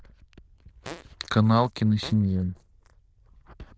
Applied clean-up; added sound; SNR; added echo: neural diffusion model UNIVERSE++.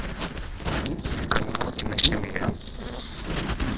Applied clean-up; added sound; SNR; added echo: neural separator model SepFormer DNS4.